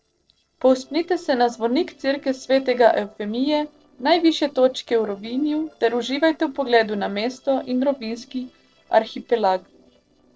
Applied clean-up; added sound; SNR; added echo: neural separator model SepFormer DNS4.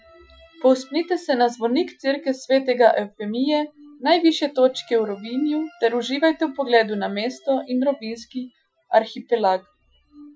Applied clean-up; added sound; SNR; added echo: classical method Wiener filter.